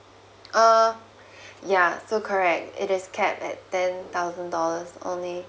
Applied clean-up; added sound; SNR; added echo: none; none; none; none.